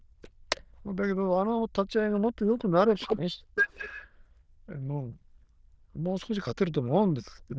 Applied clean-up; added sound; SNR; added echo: neural diffusion model UNIVERSE++.